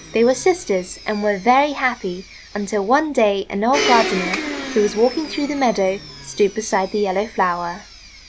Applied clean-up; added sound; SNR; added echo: none; Domestic sounds, home sounds; 10 dB; none.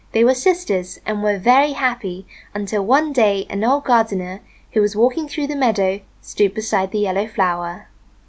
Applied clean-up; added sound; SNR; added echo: none; none; none; none.